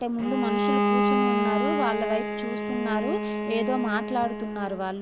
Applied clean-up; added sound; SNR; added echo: none; Bowed string instrument; -2 dB; none.